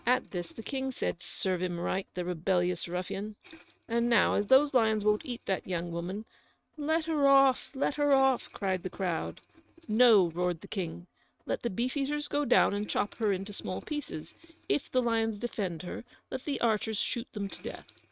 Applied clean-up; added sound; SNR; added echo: neural mask model RNNoise.